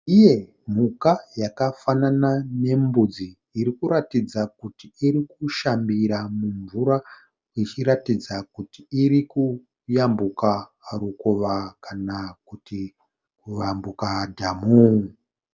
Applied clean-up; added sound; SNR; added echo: none; none; none; none.